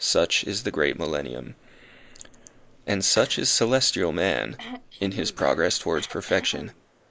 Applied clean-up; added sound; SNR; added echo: neural mask model Resemble Enhance denoiser.